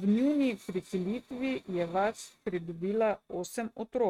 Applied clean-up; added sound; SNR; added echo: neural mask model RNNoise.